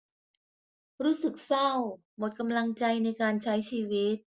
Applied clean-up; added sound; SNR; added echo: none; none; none; none.